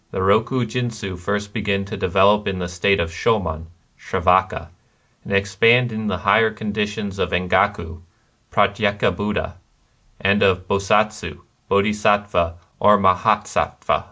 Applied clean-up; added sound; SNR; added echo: none; none; none; none.